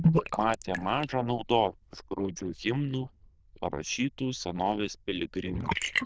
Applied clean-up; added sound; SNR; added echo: neural diffusion model UNIVERSE++.